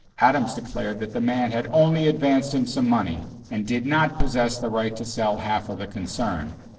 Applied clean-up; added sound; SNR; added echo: neural separator model SepFormer DNS4.